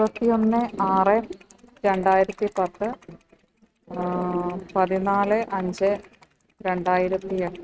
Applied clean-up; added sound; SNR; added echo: neural mask model RNNoise.